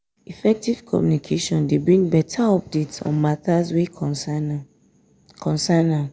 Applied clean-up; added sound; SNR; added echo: none; none; none; none.